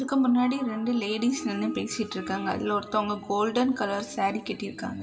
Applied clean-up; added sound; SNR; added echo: none; none; none; reverberation time 0.8 s.